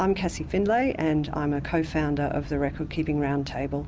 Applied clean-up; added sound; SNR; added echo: none; none; none; none.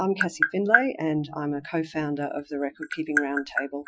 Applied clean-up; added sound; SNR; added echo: classical method Wiener filter.